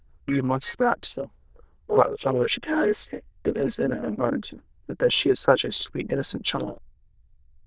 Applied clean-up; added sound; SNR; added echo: neural diffusion model UNIVERSE++.